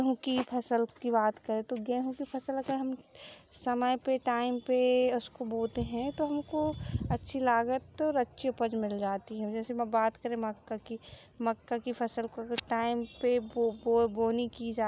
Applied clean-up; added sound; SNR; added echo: none; none; none; none.